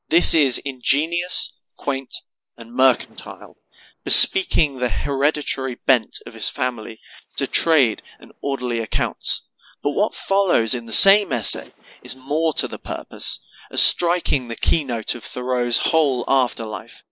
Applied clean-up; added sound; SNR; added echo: neural mask model Resemble Enhance denoiser.